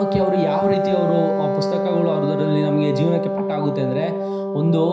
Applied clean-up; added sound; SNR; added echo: none; Wind instrument, woodwind instrument; 1 dB; reverberation time 0.5 s.